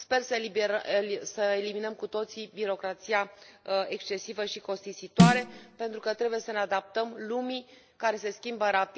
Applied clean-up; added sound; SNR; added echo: none; Snare drum; -5 dB; none.